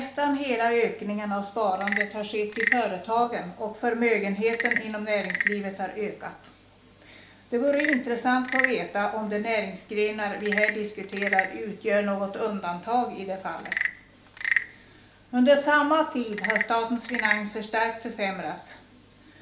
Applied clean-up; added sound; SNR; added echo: none; Wood / Percussion / Frog; 7 dB; reverberation time 0.4 s.